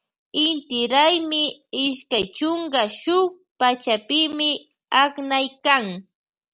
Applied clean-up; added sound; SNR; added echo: none; none; none; none.